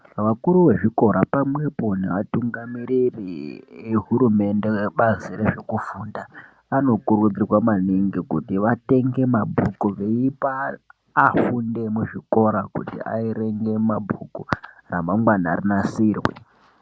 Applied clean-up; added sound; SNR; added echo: none; none; none; none.